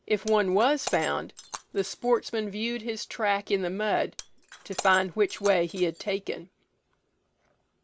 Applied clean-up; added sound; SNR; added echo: none; Shatter; 17 dB; none.